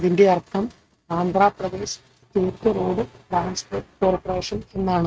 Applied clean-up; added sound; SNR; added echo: neural mask model RNNoise.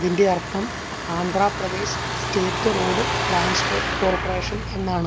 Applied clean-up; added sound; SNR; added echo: none; Truck; 2 dB; none.